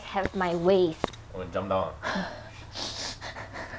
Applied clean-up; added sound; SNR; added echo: none; none; none; none.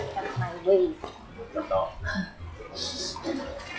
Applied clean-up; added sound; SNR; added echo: classical method log-MMSE.